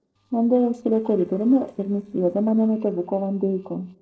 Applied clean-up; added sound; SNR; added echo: neural separator model SepFormer DNS4.